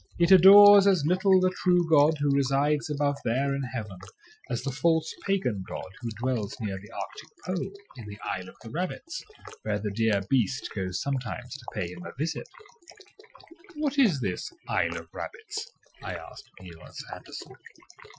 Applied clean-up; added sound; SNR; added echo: classical method Wiener filter.